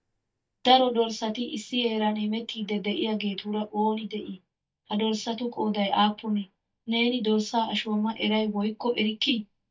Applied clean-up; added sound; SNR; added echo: neural mask model DeepFilterNet 3.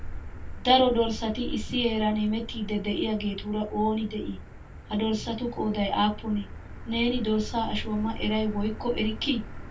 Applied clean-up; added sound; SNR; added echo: none; Motor vehicle (road); 9 dB; reverberation time 0.2 s.